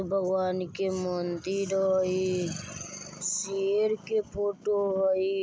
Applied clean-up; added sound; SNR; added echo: none; none; none; none.